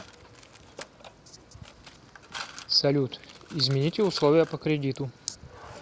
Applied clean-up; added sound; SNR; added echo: none; Mechanisms; 18 dB; none.